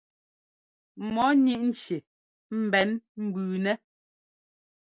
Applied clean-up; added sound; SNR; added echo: none; none; none; none.